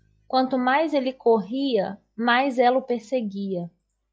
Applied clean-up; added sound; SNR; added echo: classical method log-MMSE.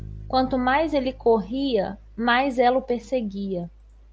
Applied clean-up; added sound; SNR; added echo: none; Bass guitar; 19 dB; none.